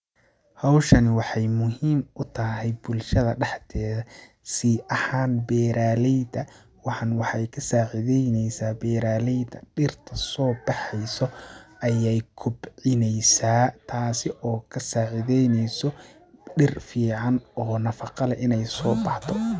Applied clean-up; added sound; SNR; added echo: none; none; none; none.